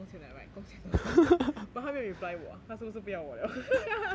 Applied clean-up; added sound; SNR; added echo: none; none; none; none.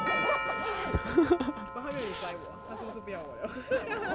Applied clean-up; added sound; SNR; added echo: none; Zipper (clothing) + Doorbell; 2 dB; none.